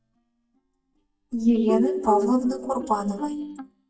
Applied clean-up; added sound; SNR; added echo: neural mask model DeepFilterNet 3.